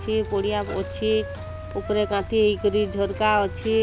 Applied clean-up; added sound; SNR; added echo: none; Wind instrument, woodwind instrument + Fireworks; 16 dB; none.